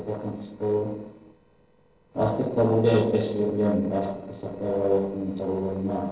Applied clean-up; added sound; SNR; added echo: neural separator model SepFormer DNS4.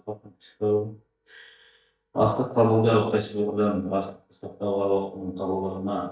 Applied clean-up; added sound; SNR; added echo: neural mask model DeepFilterNet 3.